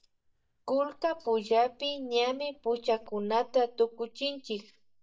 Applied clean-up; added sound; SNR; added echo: neural mask model DeepFilterNet 3.